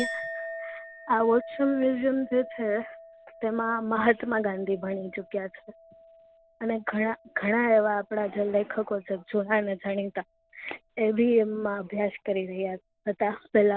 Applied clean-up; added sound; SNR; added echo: none; Chink, clink; 17 dB; none.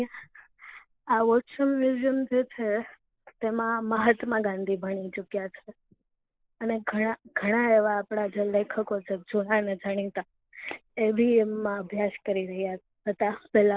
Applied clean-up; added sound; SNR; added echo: neural mask model Resemble Enhance denoiser.